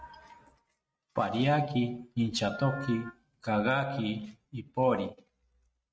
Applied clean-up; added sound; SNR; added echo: neural mask model RNNoise.